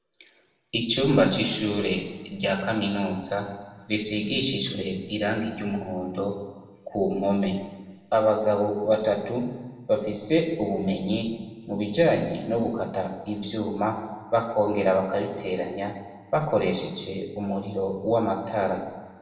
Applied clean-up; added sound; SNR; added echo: none; none; none; reverberation time 1.2 s.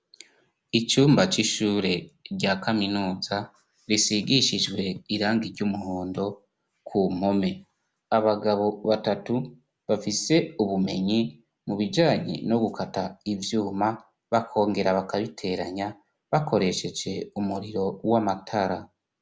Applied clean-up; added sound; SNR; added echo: none; none; none; none.